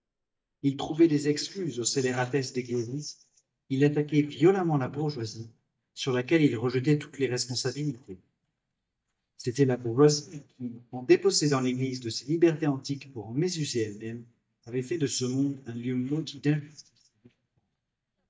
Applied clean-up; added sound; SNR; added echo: neural mask model DeepFilterNet 3.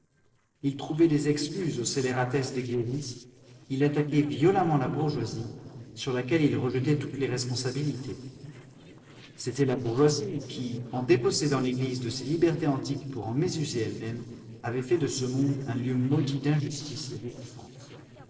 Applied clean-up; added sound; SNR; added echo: neural separator model SepFormer DNS4.